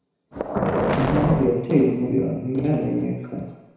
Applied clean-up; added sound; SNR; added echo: none; Boom; 1 dB; reverberation time 1.0 s.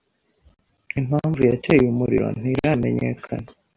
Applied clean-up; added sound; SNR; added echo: none; none; none; none.